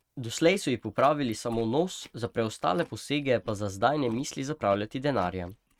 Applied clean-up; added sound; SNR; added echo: neural mask model RNNoise.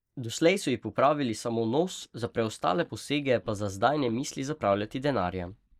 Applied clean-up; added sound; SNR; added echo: neural mask model DeepFilterNet 3.